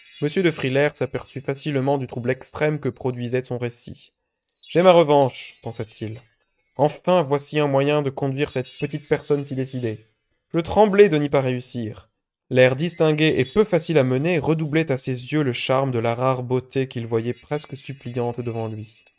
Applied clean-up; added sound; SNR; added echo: neural mask model RNNoise.